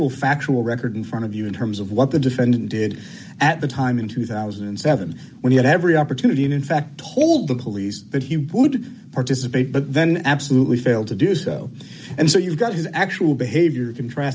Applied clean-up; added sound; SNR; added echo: none; none; none; none.